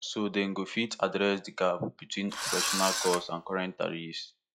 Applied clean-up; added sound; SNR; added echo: classical method log-MMSE.